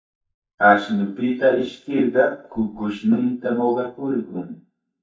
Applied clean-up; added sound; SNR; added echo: neural mask model DeepFilterNet 3.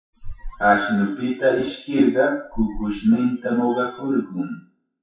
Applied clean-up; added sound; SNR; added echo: classical method WPE with log-MMSE.